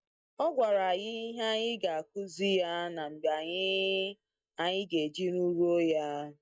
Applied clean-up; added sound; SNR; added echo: neural mask model DeepFilterNet 3.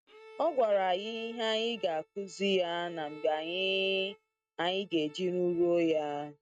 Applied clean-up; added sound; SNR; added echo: neural mask model RNNoise.